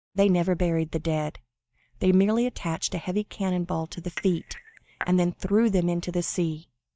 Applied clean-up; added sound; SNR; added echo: neural mask model DeepFilterNet 3.